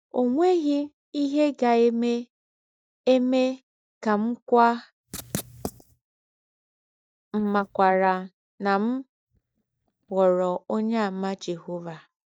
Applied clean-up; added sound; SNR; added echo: neural mask model DeepFilterNet 3.